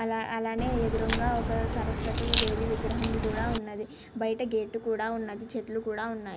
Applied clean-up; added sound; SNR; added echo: none; Crack; -2 dB; none.